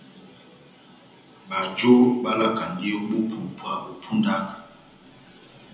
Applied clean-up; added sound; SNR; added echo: none; none; none; reverberation time 0.9 s.